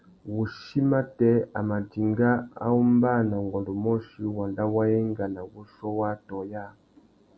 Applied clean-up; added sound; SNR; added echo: none; none; none; none.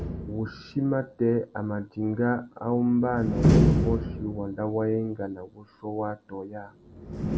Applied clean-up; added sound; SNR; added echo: none; Slam; 0 dB; none.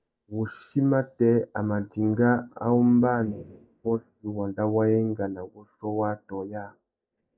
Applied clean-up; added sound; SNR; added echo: neural mask model DeepFilterNet 3.